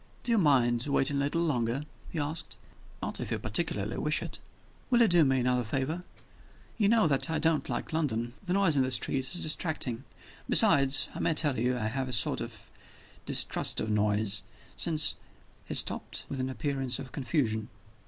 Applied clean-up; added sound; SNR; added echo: none; none; none; none.